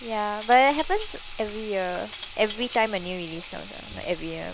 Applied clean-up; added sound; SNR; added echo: none; Sink (filling or washing) / Water tap, faucet + Cutlery, silverware; 12 dB; none.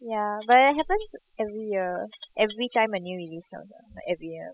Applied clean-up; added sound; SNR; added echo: classical method spectral subtraction.